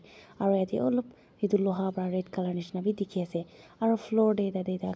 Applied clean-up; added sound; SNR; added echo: none; none; none; none.